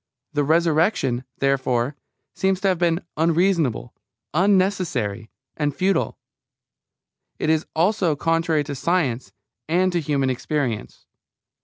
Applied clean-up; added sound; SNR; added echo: none; none; none; none.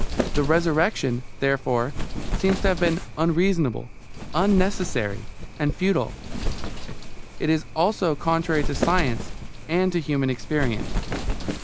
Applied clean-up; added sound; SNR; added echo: none; Wind; 3 dB; none.